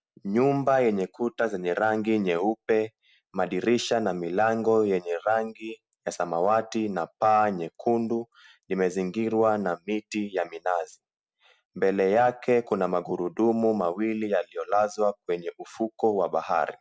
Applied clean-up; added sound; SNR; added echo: none; none; none; none.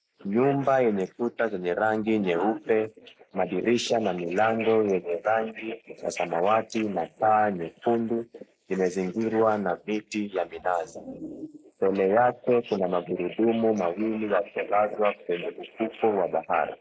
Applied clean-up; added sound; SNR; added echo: neural mask model Resemble Enhance denoiser.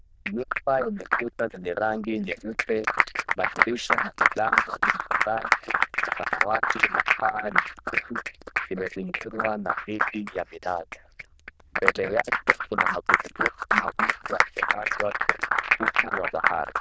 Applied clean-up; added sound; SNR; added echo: neural diffusion model UNIVERSE++.